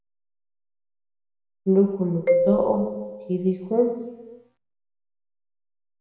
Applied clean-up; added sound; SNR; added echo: none; Marimba, xylophone; 0 dB; reverberation time 0.9 s.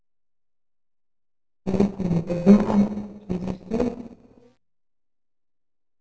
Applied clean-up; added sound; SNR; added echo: neural separator model SepFormer DNS4.